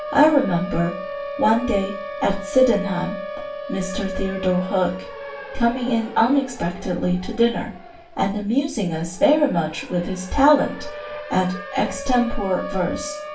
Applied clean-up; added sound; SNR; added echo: none; Siren; 11 dB; reverberation time 0.3 s.